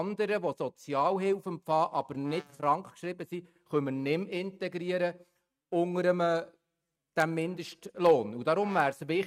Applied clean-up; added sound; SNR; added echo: neural mask model RNNoise.